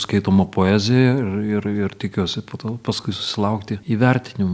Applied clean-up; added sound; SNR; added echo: none; none; none; none.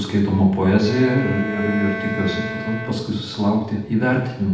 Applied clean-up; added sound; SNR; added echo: none; Bowed string instrument; 11 dB; reverberation time 0.8 s.